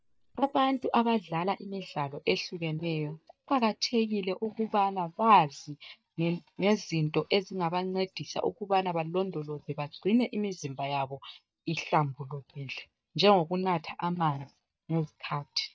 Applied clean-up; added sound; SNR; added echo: neural mask model DeepFilterNet 3.